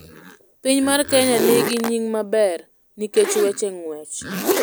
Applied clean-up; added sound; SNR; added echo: none; Zipper (clothing); 6 dB; none.